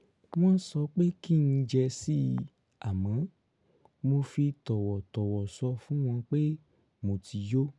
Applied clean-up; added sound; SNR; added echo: none; none; none; none.